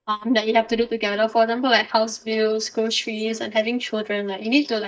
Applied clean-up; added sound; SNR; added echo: neural mask model DeepFilterNet 3.